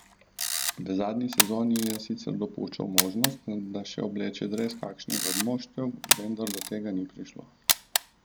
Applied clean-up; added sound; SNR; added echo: none; Camera; 0 dB; none.